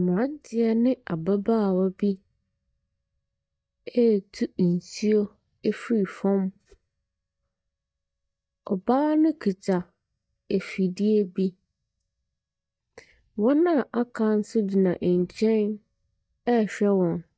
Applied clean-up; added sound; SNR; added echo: neural mask model DeepFilterNet 3.